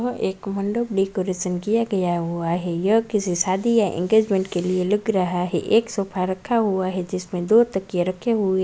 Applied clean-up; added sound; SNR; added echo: none; none; none; none.